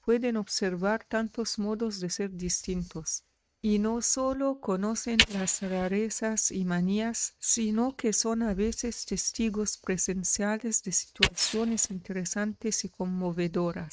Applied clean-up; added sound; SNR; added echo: neural mask model RNNoise.